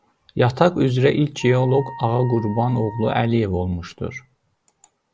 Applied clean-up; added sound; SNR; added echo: none; Wind instrument, woodwind instrument; 18 dB; none.